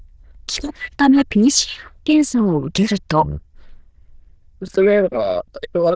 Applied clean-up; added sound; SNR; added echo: neural diffusion model UNIVERSE++.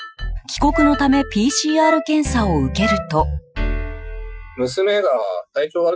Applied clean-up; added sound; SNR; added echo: classical method Wiener filter.